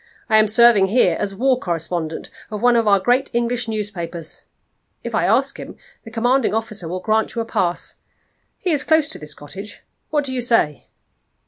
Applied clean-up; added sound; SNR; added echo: none; none; none; none.